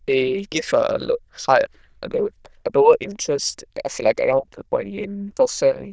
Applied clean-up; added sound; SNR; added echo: neural diffusion model UNIVERSE++.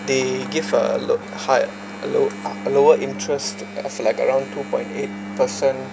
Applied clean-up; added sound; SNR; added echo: none; Engine; 12 dB; none.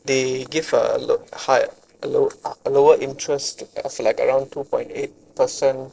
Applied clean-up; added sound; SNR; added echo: neural separator model SepFormer DNS4.